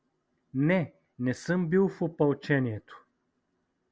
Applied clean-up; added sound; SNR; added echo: none; none; none; none.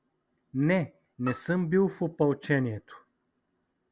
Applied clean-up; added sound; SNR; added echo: none; Bowed string instrument; 16 dB; none.